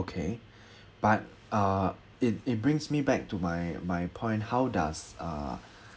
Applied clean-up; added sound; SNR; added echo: none; none; none; none.